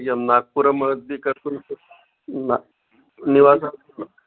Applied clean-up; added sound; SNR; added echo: none; none; none; none.